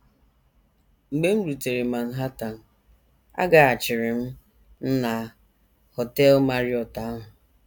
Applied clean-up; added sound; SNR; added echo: none; none; none; none.